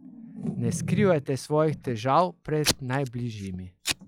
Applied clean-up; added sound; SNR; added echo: classical method log-MMSE.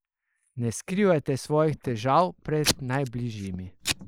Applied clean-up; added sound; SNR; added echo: neural mask model Resemble Enhance denoiser.